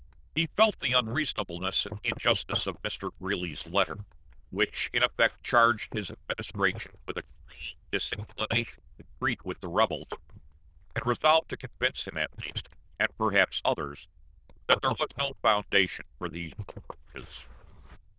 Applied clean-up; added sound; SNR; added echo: neural diffusion model UNIVERSE++.